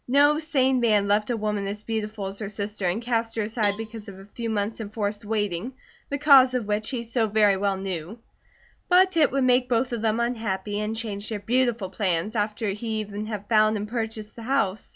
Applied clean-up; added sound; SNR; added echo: none; Cowbell; 15 dB; none.